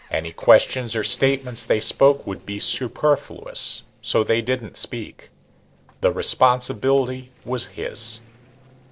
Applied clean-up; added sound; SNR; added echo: neural separator model SepFormer DNS4.